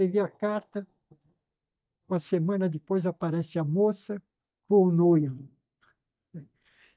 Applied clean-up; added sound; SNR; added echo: neural mask model DeepFilterNet 3.